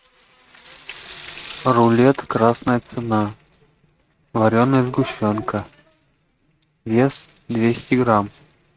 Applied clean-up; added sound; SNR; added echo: neural mask model RNNoise.